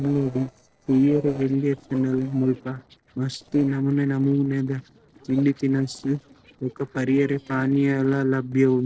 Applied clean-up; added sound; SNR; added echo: neural separator model SepFormer DNS4.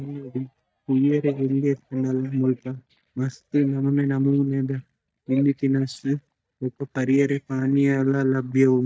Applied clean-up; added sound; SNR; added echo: neural mask model DeepFilterNet 3.